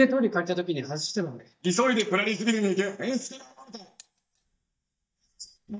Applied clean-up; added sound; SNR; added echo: neural mask model DeepFilterNet 3.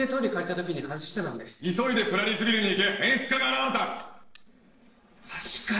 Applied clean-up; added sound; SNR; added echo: neural separator model SepFormer DNS4.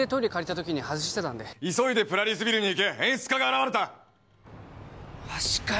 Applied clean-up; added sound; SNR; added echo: none; none; none; none.